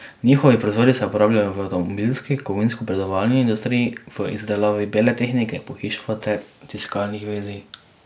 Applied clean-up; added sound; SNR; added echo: none; none; none; none.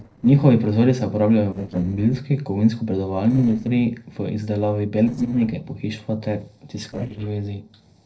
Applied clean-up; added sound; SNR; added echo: neural separator model SepFormer DNS4.